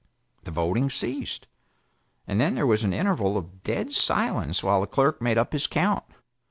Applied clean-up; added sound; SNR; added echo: none; none; none; none.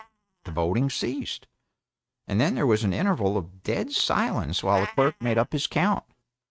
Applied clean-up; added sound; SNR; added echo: neural mask model RNNoise.